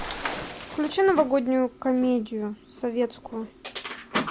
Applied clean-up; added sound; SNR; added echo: none; Shatter; 12 dB; none.